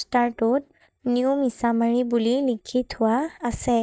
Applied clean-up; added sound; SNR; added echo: neural mask model DeepFilterNet 3.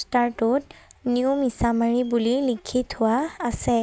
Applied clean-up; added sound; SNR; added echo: none; none; none; none.